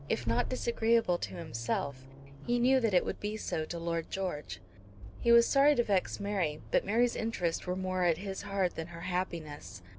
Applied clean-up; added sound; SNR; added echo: none; Accelerating, revving, vroom; 12 dB; none.